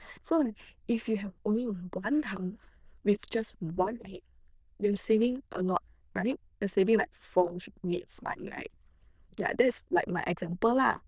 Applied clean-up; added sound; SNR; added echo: neural diffusion model UNIVERSE++.